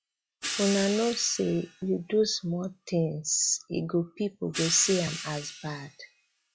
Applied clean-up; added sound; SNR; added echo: classical method log-MMSE.